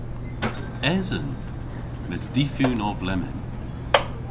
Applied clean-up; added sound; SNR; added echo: none; Mechanisms; 0 dB; none.